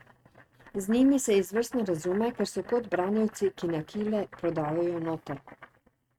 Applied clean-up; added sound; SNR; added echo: neural mask model RNNoise.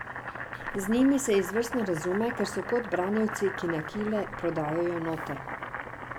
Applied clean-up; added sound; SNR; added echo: none; Boiling; 8 dB; none.